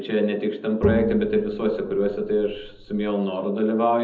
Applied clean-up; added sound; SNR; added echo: none; Bowed string instrument; 6 dB; reverberation time 0.8 s.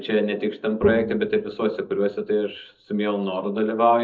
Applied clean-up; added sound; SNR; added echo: neural mask model DeepFilterNet 3.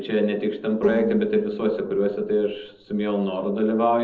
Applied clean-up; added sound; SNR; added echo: neural separator model SepFormer DNS4.